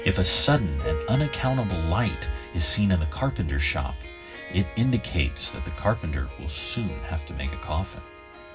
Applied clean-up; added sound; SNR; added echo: none; Harp; 15 dB; reverberation time 0.4 s.